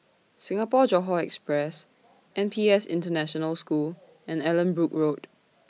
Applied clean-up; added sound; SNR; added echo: none; none; none; none.